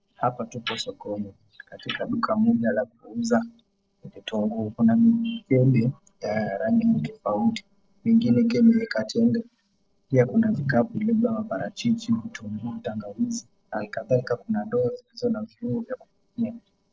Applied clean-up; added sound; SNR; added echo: neural separator model SepFormer DNS4.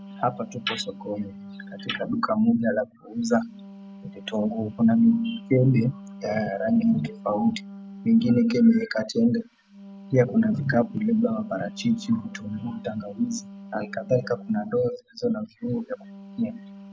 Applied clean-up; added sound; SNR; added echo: none; Wind instrument, woodwind instrument; 18 dB; none.